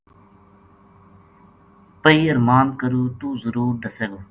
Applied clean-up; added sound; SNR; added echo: none; none; none; none.